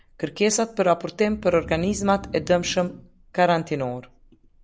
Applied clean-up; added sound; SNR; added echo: none; Breathing; 19 dB; none.